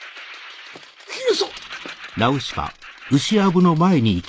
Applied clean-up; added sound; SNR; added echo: none; none; none; none.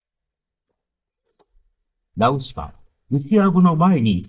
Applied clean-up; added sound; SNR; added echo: neural mask model DeepFilterNet 3.